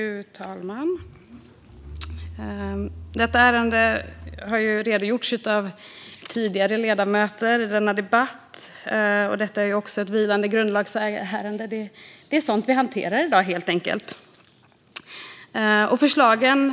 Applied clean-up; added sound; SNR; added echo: none; none; none; none.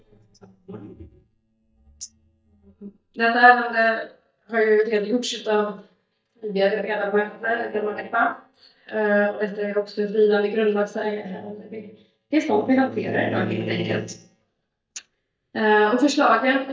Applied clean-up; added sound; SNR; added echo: neural mask model DeepFilterNet 3.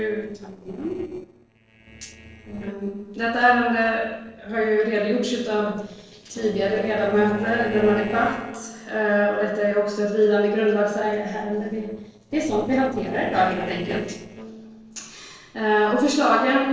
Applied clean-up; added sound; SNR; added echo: neural separator model SepFormer DNS4.